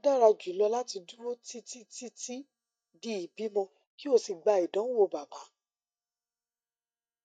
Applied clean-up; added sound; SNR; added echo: neural mask model DeepFilterNet 3.